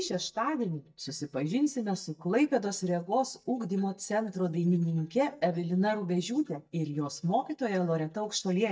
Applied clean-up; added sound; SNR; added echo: neural mask model DeepFilterNet 3.